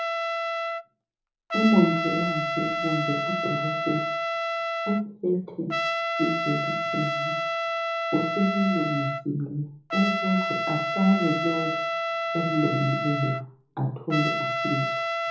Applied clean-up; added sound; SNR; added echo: none; Trumpet; 1 dB; reverberation time 0.9 s.